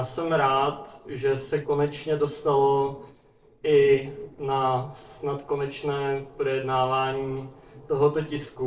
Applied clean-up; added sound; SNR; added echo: neural separator model SepFormer DNS4.